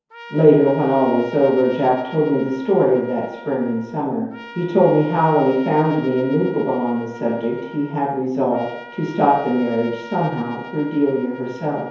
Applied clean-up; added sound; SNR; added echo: none; Trumpet; 18 dB; reverberation time 0.9 s.